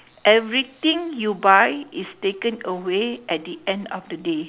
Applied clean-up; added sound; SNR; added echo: none; none; none; none.